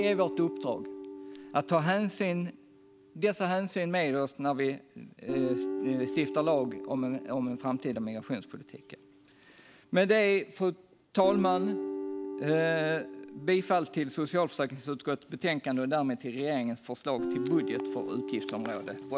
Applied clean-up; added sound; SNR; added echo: none; Guitar; 9 dB; none.